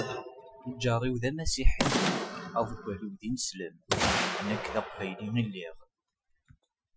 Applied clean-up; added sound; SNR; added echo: classical method Wiener filter.